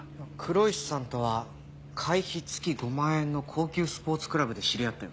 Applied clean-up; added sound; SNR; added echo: none; Gong; 19 dB; none.